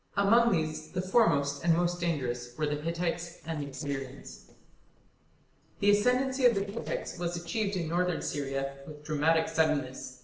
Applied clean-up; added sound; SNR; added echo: neural separator model SepFormer DNS4.